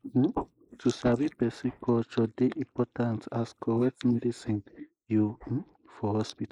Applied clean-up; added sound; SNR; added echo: neural mask model Resemble Enhance denoiser.